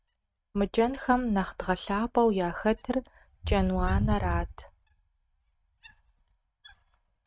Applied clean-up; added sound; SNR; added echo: neural mask model RNNoise.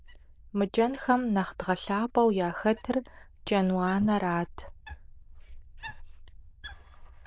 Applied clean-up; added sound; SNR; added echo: neural diffusion model UNIVERSE++.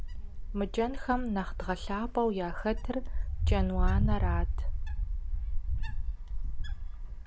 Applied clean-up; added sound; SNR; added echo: none; Wind; -5 dB; none.